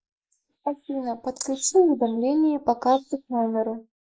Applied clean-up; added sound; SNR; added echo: neural mask model Resemble Enhance denoiser.